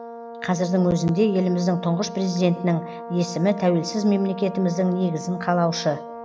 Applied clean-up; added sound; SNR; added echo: none; Brass instrument; 13 dB; none.